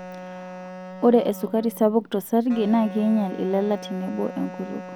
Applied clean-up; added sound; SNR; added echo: none; Wind instrument, woodwind instrument; 14 dB; none.